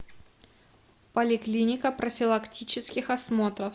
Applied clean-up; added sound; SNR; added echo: none; none; none; none.